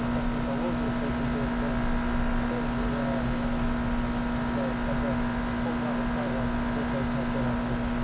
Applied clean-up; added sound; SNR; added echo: none; Mechanisms; -3 dB; none.